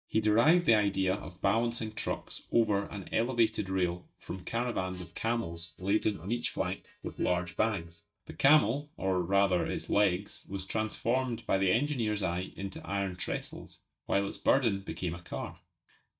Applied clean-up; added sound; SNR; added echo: neural mask model DeepFilterNet 3.